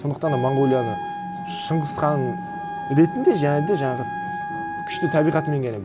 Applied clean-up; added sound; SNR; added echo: none; Wind instrument, woodwind instrument; 8 dB; none.